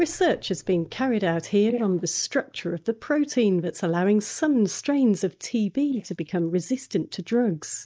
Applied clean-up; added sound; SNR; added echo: neural mask model DeepFilterNet 3.